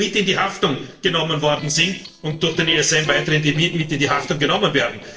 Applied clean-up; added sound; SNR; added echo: neural separator model SepFormer DNS4.